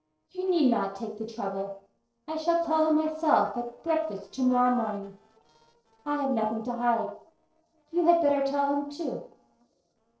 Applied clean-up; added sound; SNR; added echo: neural separator model SepFormer DNS4.